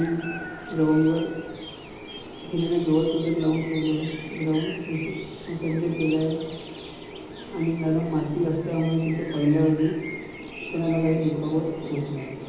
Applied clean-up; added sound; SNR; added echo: none; Bird vocalization, bird call, bird song; 16 dB; reverberation time 0.4 s.